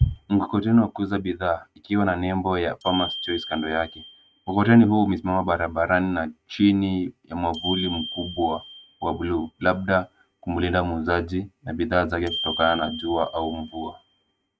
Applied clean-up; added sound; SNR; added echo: neural mask model RNNoise.